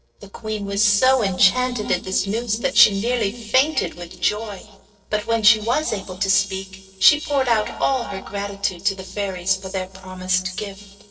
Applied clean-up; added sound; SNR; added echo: neural separator model SepFormer DNS4.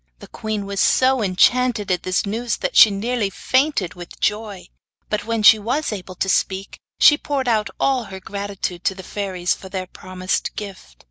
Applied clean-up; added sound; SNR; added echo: none; none; none; none.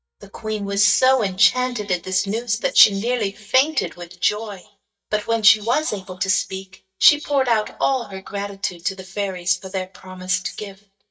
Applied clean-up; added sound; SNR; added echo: neural mask model DeepFilterNet 3.